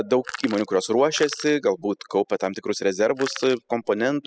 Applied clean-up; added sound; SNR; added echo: classical method spectral subtraction.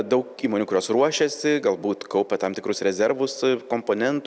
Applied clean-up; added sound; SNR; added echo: none; none; none; none.